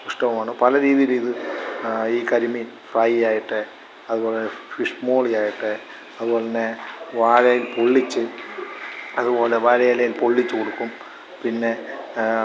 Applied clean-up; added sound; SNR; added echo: none; none; none; none.